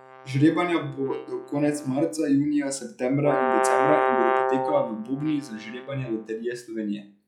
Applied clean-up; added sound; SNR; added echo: classical method log-MMSE.